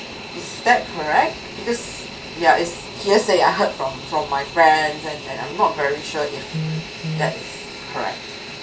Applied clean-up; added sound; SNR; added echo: none; Fixed-wing aircraft, airplane; 13 dB; reverberation time 0.2 s.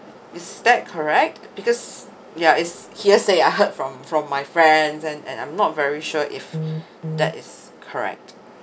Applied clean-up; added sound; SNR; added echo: none; none; none; none.